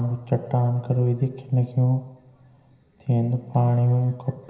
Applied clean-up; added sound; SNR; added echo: none; none; none; reverberation time 0.9 s.